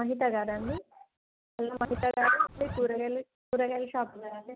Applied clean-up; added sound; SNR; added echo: none; Zipper (clothing); 9 dB; none.